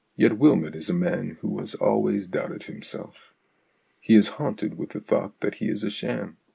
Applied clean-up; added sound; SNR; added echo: neural mask model Resemble Enhance denoiser.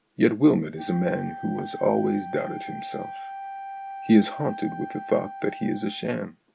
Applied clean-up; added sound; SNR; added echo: none; Wind instrument, woodwind instrument; 12 dB; none.